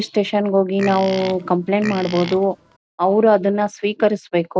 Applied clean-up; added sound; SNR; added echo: none; Livestock, farm animals, working animals; 14 dB; none.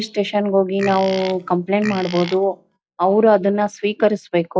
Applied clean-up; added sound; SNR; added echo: classical method log-MMSE.